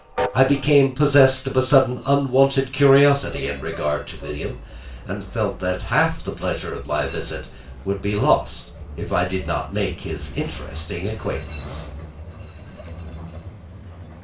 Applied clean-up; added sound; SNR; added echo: none; Train; 13 dB; reverberation time 0.3 s.